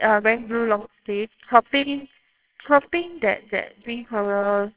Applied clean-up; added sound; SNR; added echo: neural separator model SepFormer WHAMR!.